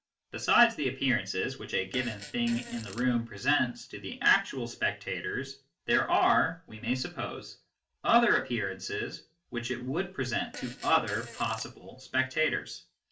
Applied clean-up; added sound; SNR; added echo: none; Fart; 17 dB; reverberation time 0.2 s.